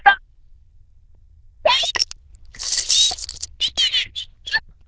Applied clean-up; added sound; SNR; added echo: neural diffusion model UNIVERSE++.